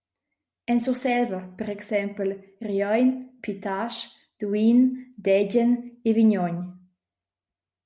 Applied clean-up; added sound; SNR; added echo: none; none; none; none.